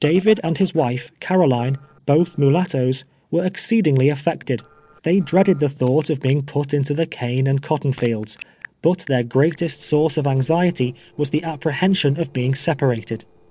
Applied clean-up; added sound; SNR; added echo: neural separator model SepFormer DNS4.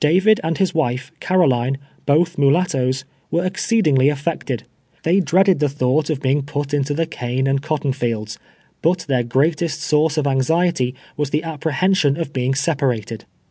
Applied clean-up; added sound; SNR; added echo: none; none; none; none.